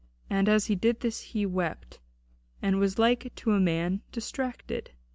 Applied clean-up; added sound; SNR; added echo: none; none; none; none.